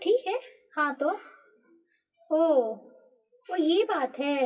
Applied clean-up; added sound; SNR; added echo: classical method WPE with log-MMSE.